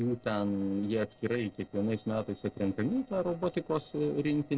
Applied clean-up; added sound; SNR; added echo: neural separator model SepFormer DNS4.